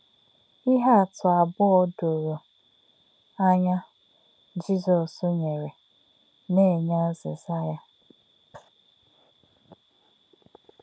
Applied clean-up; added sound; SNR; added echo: none; none; none; none.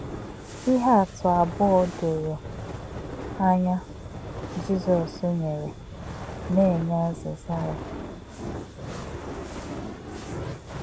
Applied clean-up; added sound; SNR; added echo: none; Fire; 9 dB; none.